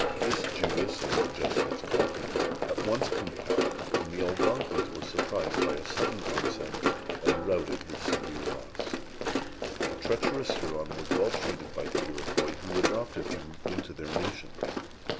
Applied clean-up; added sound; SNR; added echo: none; Run; -5 dB; none.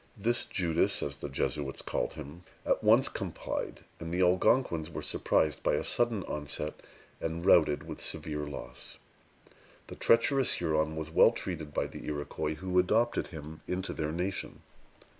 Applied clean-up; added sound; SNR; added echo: none; none; none; none.